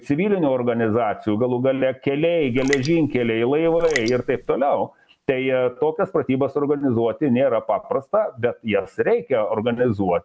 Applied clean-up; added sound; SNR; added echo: none; Raindrop; 11 dB; none.